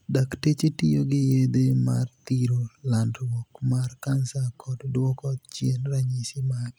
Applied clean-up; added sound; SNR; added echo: none; none; none; none.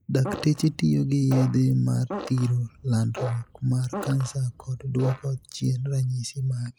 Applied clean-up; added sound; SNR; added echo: neural mask model Resemble Enhance denoiser.